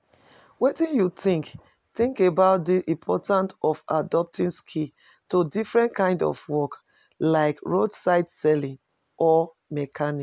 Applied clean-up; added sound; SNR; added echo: none; none; none; none.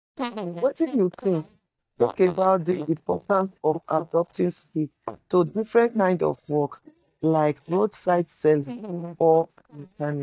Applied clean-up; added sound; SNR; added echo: neural mask model DeepFilterNet 3.